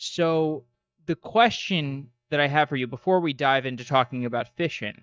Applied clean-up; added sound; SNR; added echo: neural mask model DeepFilterNet 3.